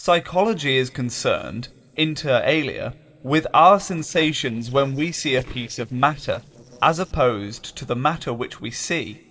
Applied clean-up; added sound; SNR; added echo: neural separator model SepFormer DNS4.